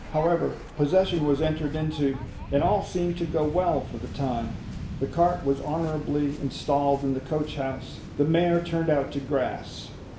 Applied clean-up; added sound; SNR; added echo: none; Waves, surf; 11 dB; reverberation time 0.5 s.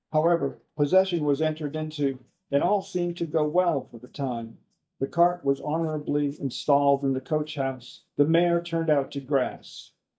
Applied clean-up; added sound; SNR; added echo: neural mask model DeepFilterNet 3.